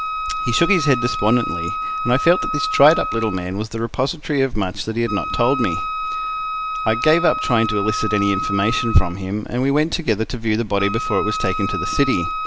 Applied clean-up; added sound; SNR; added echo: none; Wind instrument, woodwind instrument; 5 dB; none.